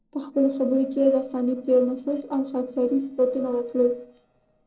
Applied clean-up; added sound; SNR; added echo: neural separator model SepFormer DNS4.